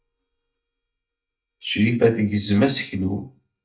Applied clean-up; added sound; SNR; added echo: neural mask model DeepFilterNet 3.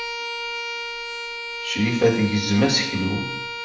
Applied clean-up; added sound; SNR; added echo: none; Bowed string instrument; 7 dB; reverberation time 0.7 s.